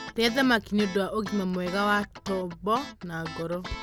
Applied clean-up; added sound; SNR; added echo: none; Guitar; 13 dB; none.